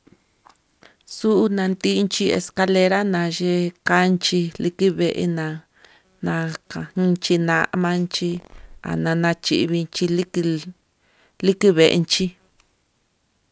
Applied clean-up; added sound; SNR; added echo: none; none; none; none.